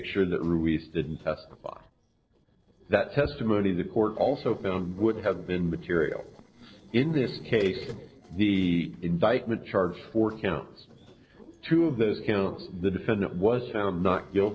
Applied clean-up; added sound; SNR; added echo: neural separator model SepFormer DNS4.